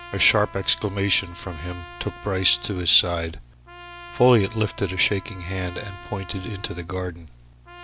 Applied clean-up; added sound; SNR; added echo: none; Trumpet; 18 dB; none.